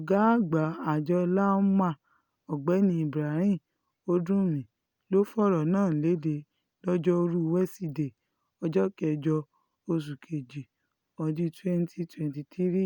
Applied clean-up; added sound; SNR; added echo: none; none; none; none.